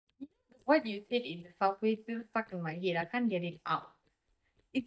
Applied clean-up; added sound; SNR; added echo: neural mask model DeepFilterNet 3.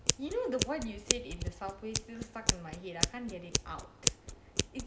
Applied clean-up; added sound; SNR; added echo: none; Scissors; -5 dB; none.